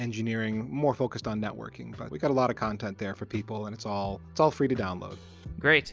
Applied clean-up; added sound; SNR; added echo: none; none; none; none.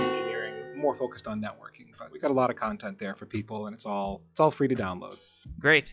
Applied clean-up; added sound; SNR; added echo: classical method log-MMSE.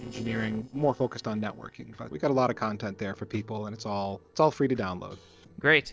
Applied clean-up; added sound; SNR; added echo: neural separator model SepFormer DNS4.